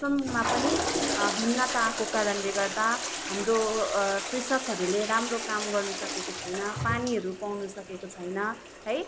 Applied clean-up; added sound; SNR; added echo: none; Toilet flush; 4 dB; none.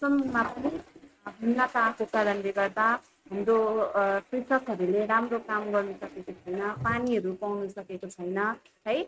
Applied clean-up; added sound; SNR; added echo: neural mask model RNNoise.